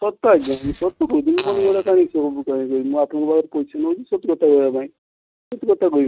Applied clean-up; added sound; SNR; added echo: neural mask model RNNoise.